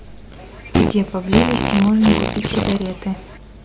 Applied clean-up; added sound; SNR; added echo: none; Fart; 2 dB; none.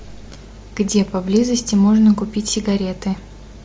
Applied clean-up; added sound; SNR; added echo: none; none; none; none.